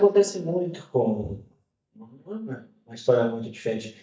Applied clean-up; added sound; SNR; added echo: neural mask model DeepFilterNet 3.